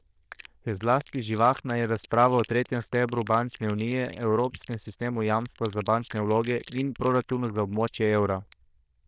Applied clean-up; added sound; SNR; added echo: neural diffusion model UNIVERSE++.